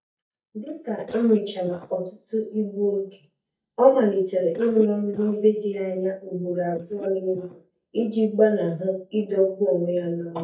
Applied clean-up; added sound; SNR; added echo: neural mask model DeepFilterNet 3.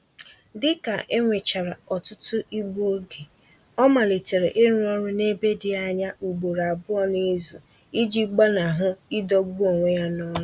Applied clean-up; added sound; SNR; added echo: none; none; none; none.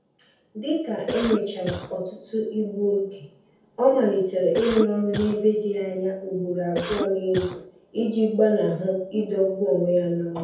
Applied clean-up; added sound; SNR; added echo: none; Cough; 8 dB; reverberation time 0.7 s.